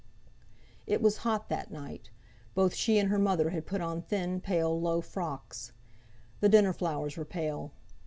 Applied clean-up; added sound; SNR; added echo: none; none; none; none.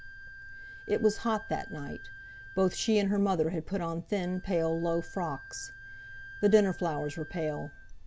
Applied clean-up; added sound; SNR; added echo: none; Wind instrument, woodwind instrument; 17 dB; none.